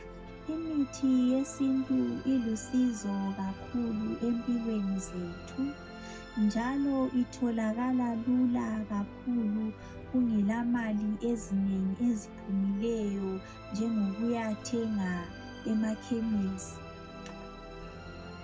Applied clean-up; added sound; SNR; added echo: none; Musical instrument; 13 dB; reverberation time 0.4 s.